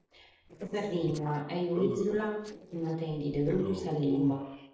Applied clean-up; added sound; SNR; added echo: neural separator model SepFormer DNS4.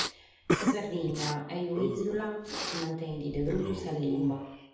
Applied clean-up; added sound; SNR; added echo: none; Respiratory sounds; 2 dB; reverberation time 0.9 s.